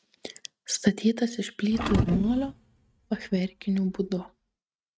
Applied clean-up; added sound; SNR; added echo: neural mask model RNNoise.